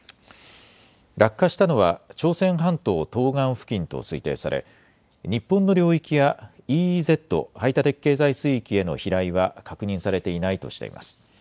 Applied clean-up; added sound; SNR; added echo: none; none; none; none.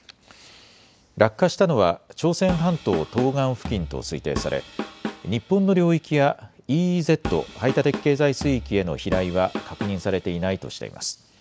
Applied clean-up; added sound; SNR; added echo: none; Drum kit; 11 dB; none.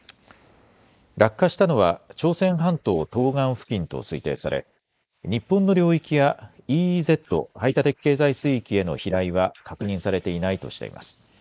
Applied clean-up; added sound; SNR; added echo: neural mask model Resemble Enhance denoiser.